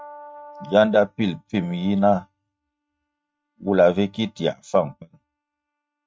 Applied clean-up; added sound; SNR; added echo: neural mask model RNNoise.